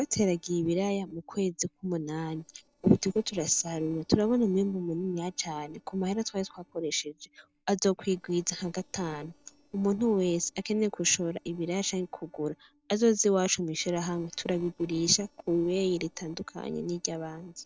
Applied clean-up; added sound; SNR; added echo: neural separator model SepFormer DNS4.